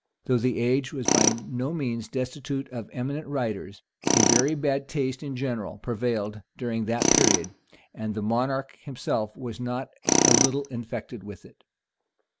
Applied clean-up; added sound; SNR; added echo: none; Tools; 1 dB; none.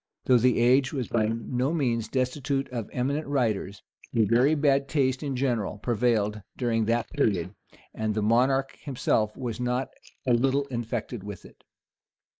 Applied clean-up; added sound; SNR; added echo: neural mask model Resemble Enhance denoiser.